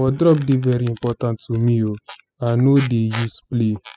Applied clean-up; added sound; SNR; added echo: classical method spectral subtraction.